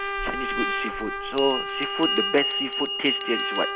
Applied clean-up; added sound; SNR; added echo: none; Bell + Trumpet; 0 dB; none.